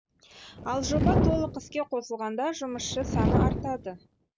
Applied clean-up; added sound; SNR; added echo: none; Fire; -3 dB; none.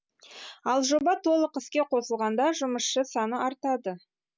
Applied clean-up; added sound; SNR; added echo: none; none; none; none.